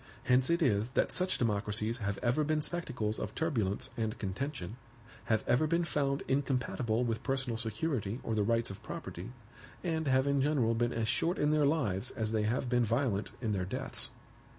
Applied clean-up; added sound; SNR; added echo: none; none; none; none.